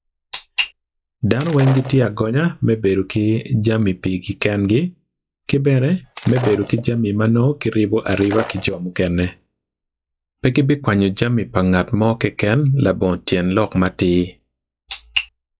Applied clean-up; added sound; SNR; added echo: classical method log-MMSE.